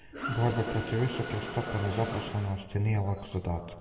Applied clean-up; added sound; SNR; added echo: none; Mechanisms; 9 dB; reverberation time 1.2 s.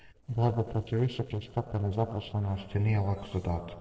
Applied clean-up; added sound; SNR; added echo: neural separator model SepFormer DNS4.